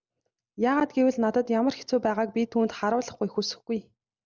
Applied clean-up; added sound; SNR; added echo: none; none; none; none.